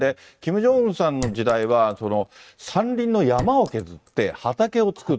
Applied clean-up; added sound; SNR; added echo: neural mask model RNNoise.